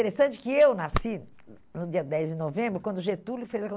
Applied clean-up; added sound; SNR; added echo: none; none; none; none.